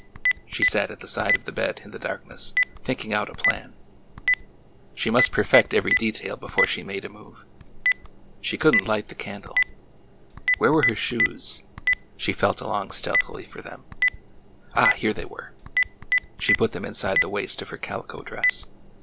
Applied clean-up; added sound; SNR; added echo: none; Telephone; 0 dB; none.